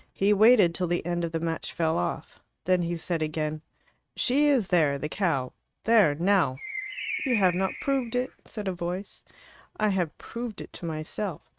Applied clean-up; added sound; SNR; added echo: neural mask model RNNoise.